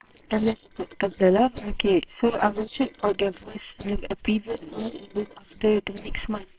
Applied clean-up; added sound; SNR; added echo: neural separator model SepFormer WHAMR!.